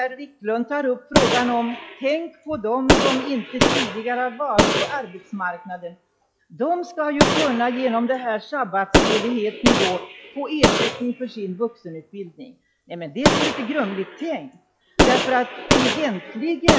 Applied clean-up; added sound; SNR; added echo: classical method log-MMSE.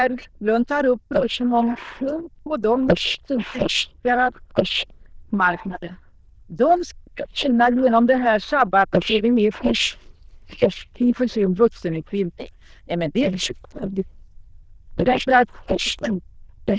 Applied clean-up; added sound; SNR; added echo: neural diffusion model UNIVERSE++.